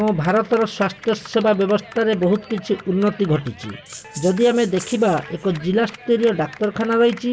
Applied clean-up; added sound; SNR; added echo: none; Rattle (instrument) + Clapping; 19 dB; none.